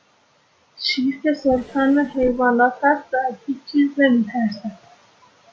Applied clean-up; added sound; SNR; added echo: none; Drawer open or close; 16 dB; none.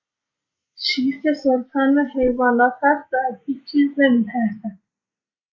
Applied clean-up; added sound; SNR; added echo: neural mask model Resemble Enhance denoiser.